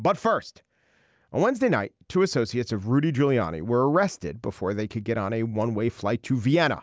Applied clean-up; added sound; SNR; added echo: none; none; none; none.